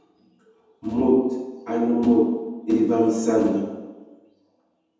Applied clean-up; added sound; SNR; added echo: none; none; none; reverberation time 1.1 s.